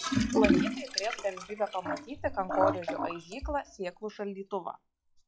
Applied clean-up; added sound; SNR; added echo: classical method log-MMSE.